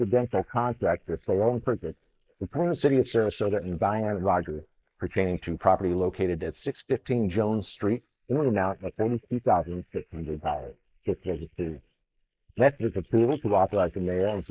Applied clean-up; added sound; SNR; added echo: neural mask model Resemble Enhance denoiser.